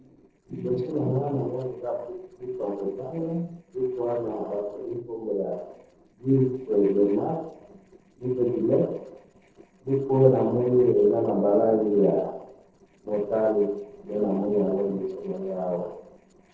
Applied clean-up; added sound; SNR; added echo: neural separator model SepFormer DNS4.